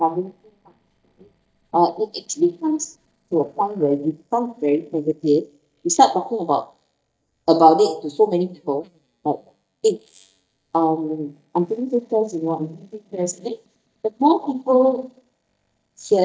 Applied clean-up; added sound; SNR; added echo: neural mask model DeepFilterNet 3.